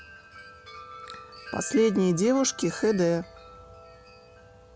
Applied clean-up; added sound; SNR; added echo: none; Wind chime; 17 dB; none.